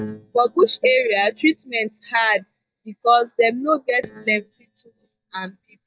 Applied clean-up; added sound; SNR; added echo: neural mask model DeepFilterNet 3.